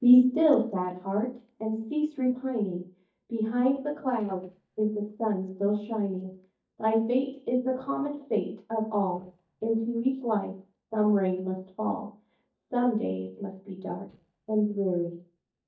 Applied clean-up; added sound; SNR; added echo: neural mask model DeepFilterNet 3.